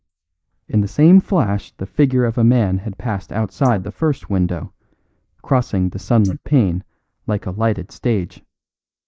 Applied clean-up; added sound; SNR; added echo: neural mask model Resemble Enhance denoiser.